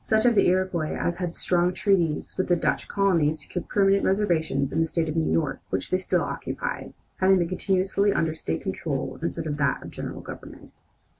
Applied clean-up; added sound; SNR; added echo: none; none; none; none.